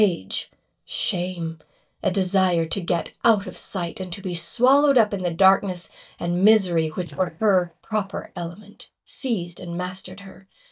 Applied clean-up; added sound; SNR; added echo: neural mask model DeepFilterNet 3.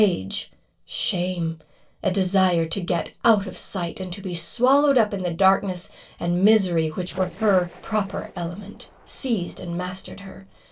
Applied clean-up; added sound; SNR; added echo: neural separator model SepFormer DNS4.